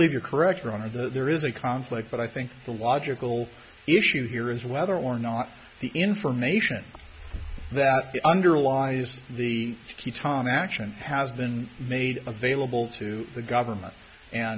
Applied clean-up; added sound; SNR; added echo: none; none; none; none.